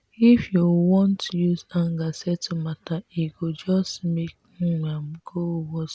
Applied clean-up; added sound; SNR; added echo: none; none; none; none.